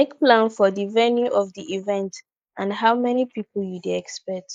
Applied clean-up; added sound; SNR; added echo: neural mask model Resemble Enhance denoiser.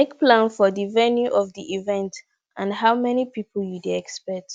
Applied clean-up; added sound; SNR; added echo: none; none; none; none.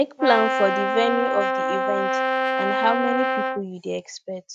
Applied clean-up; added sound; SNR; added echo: neural mask model RNNoise.